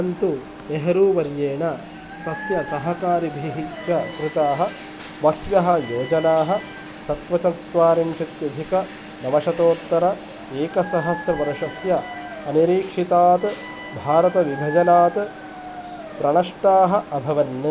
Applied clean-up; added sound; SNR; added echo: none; Alarm + Dog; 14 dB; none.